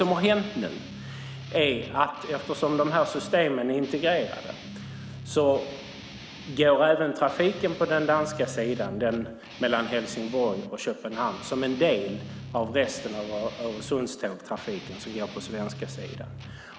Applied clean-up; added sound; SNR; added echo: none; Guitar; 14 dB; none.